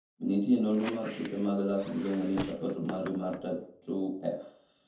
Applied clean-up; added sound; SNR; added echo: none; Squeak; 13 dB; reverberation time 0.5 s.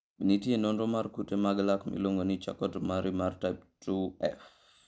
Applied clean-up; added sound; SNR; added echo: none; none; none; none.